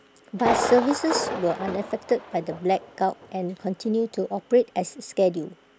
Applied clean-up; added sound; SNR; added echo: none; Thunder; 7 dB; none.